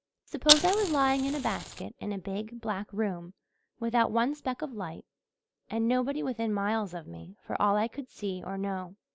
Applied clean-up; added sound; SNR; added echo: none; Fire; -1 dB; none.